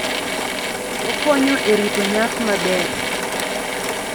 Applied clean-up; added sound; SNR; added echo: none; Drill / Mechanisms; 0 dB; none.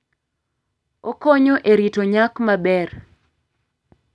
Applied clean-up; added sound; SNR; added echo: none; none; none; none.